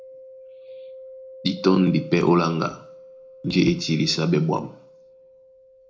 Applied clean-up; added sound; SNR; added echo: none; Mallet percussion; 18 dB; reverberation time 0.4 s.